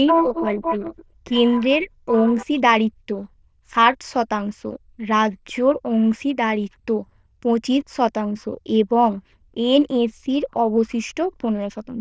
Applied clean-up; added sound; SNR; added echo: neural diffusion model UNIVERSE++.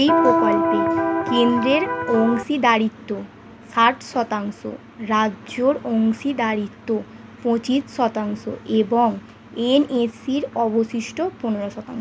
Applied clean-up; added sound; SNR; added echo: none; Electric guitar; -1 dB; none.